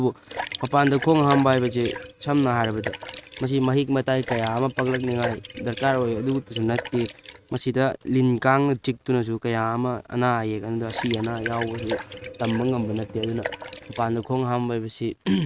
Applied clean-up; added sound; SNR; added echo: neural mask model RNNoise.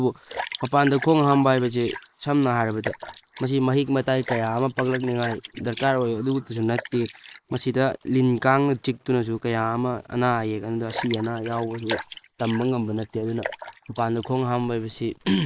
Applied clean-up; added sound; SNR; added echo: neural mask model Resemble Enhance denoiser.